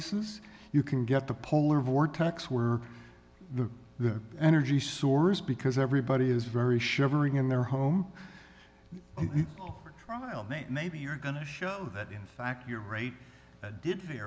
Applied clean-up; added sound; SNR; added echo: none; none; none; none.